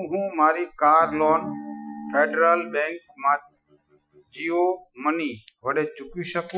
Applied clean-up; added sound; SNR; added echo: classical method Wiener filter.